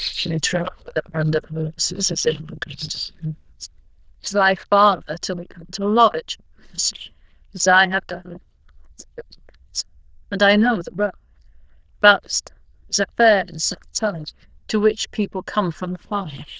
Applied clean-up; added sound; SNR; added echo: neural diffusion model UNIVERSE++.